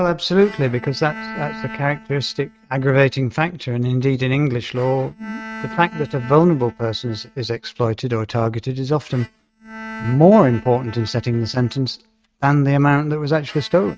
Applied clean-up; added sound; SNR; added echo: neural mask model RNNoise.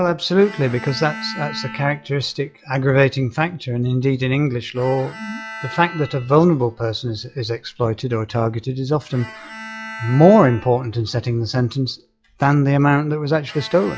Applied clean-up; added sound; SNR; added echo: classical method log-MMSE.